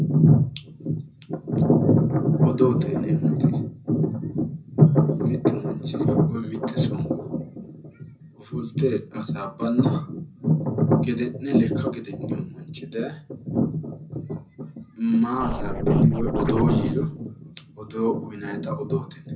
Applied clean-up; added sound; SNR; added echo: none; Scratching (performance technique); 8 dB; reverberation time 0.4 s.